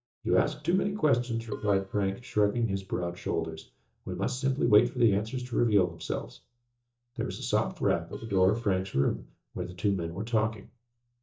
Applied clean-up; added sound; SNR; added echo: neural mask model DeepFilterNet 3.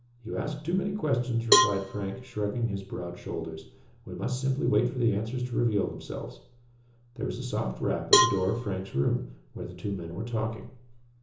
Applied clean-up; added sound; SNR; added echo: none; Cowbell; -1 dB; reverberation time 0.6 s.